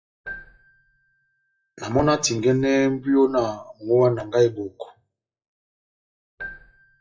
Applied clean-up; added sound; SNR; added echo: classical method WPE with log-MMSE.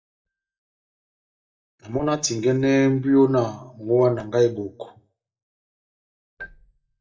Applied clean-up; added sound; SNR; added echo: neural mask model DeepFilterNet 3.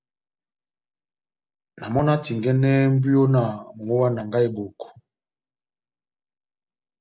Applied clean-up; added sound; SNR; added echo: none; none; none; none.